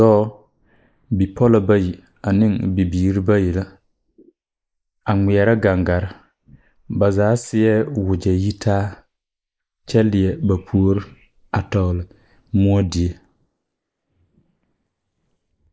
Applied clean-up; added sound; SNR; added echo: neural mask model Resemble Enhance denoiser.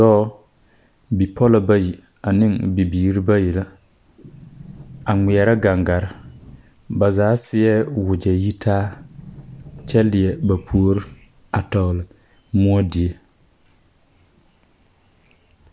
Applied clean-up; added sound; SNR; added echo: none; Sliding door; 20 dB; none.